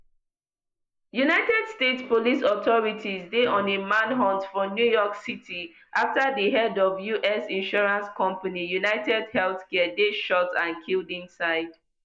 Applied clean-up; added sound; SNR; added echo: neural mask model Resemble Enhance denoiser.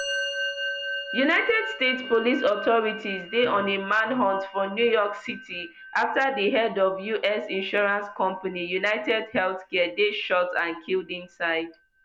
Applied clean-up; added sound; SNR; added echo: none; Musical instrument; 11 dB; none.